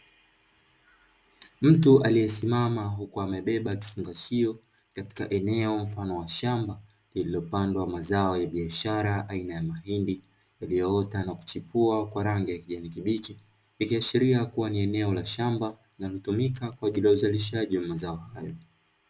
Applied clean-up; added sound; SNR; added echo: none; none; none; none.